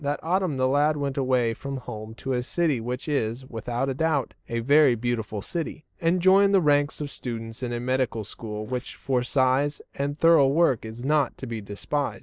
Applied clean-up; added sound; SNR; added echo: neural separator model SepFormer DNS4.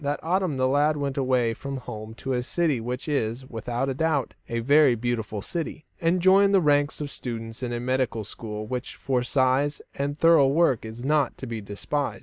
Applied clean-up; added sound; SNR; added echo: none; none; none; none.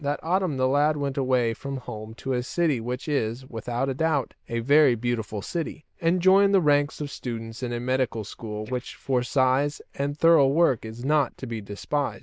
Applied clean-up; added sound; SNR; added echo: neural diffusion model UNIVERSE++.